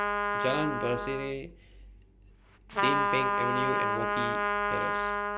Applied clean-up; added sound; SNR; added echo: none; Trumpet; -5 dB; none.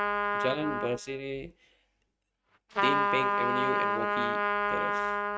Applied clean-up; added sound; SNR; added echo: neural mask model RNNoise.